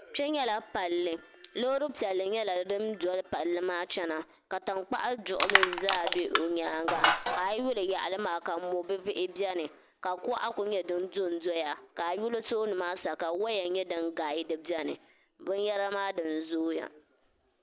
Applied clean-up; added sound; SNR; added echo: none; Crushing; -2 dB; none.